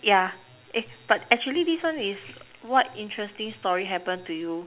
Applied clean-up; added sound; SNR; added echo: none; none; none; none.